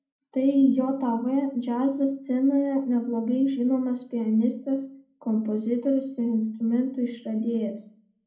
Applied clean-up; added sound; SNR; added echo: none; none; none; reverberation time 0.6 s.